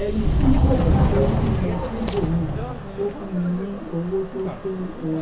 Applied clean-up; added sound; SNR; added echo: none; Subway, metro, underground; -3 dB; reverberation time 0.3 s.